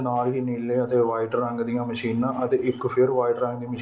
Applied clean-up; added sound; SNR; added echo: neural separator model SepFormer DNS4.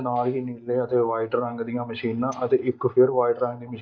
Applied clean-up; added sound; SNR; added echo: neural mask model DeepFilterNet 3.